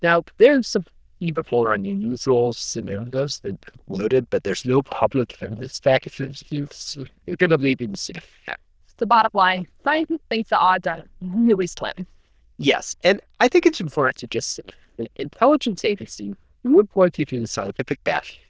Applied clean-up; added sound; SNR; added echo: neural diffusion model UNIVERSE++.